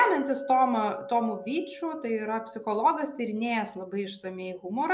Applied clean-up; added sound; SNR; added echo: none; Chink, clink; 15 dB; none.